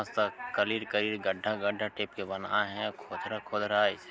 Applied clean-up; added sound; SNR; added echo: none; none; none; none.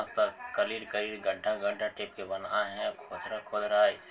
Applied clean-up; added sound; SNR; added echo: none; none; none; reverberation time 0.2 s.